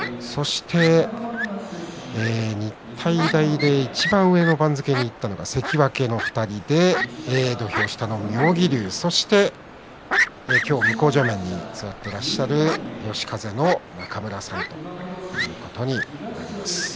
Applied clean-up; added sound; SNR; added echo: none; Fowl; 8 dB; none.